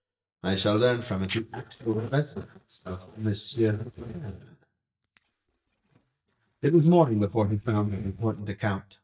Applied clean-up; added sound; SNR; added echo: neural mask model DeepFilterNet 3.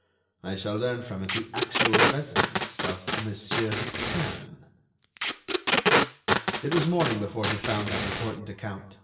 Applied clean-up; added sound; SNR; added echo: none; Packing tape, duct tape; -4 dB; reverberation time 0.7 s.